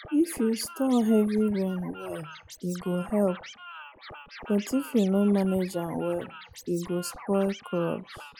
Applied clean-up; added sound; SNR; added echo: classical method log-MMSE.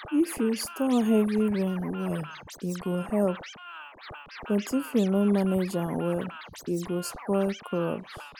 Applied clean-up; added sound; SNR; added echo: none; Scratching (performance technique); 15 dB; none.